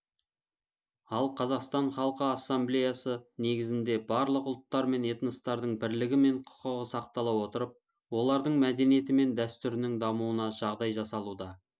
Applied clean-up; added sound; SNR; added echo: none; none; none; none.